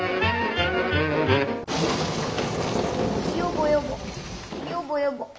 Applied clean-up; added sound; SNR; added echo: none; none; none; none.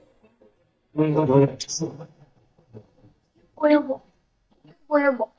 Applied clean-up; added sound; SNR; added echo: neural mask model DeepFilterNet 3.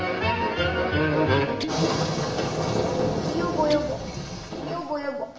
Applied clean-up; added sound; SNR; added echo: none; Guitar; 15 dB; reverberation time 0.9 s.